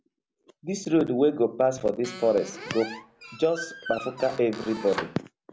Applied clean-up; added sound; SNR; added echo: none; Squeak; 12 dB; none.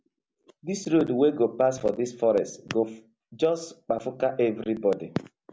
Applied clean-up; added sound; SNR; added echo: none; none; none; none.